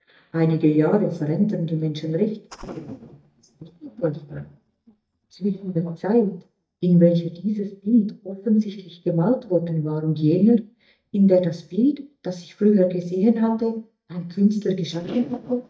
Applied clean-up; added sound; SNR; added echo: neural mask model DeepFilterNet 3.